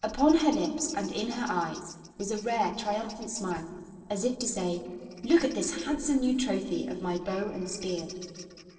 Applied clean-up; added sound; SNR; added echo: neural separator model SepFormer DNS4.